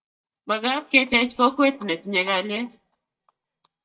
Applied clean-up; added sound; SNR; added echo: neural mask model DeepFilterNet 3.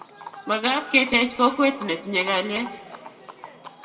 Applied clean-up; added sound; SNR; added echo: none; Livestock, farm animals, working animals; 17 dB; reverberation time 1.2 s.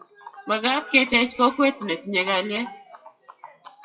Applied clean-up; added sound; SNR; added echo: classical method WPE with log-MMSE.